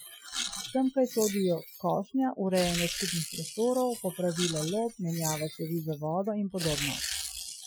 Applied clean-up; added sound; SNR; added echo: classical method Wiener filter.